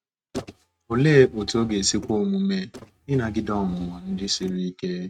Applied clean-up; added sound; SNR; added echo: neural mask model RNNoise.